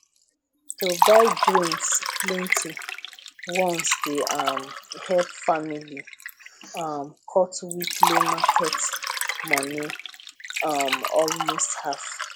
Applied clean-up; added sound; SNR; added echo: none; Liquid; 0 dB; none.